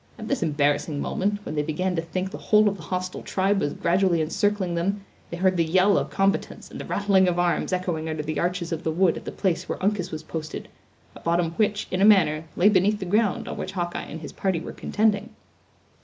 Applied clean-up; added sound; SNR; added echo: none; none; none; none.